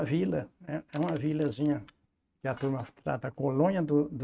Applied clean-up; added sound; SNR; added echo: neural mask model RNNoise.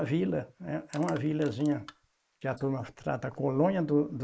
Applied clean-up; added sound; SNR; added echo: neural mask model Resemble Enhance denoiser.